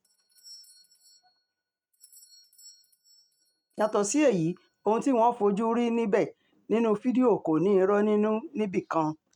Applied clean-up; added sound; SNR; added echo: neural mask model RNNoise.